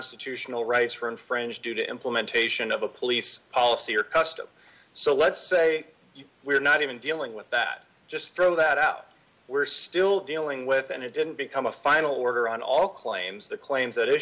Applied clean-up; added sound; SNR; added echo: none; none; none; none.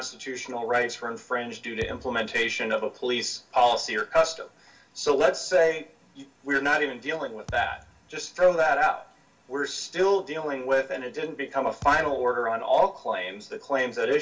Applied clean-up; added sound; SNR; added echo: none; Thump, thud; 20 dB; reverberation time 0.2 s.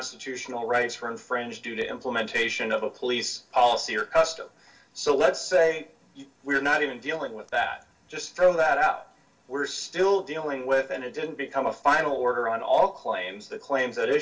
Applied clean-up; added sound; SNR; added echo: neural separator model SepFormer DNS4.